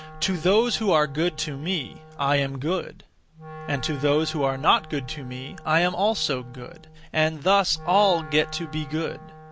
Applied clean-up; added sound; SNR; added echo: none; Wind instrument, woodwind instrument; 18 dB; none.